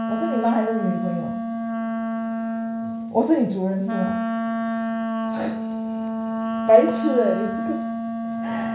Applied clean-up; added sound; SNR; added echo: none; Wind instrument, woodwind instrument; 1 dB; reverberation time 0.5 s.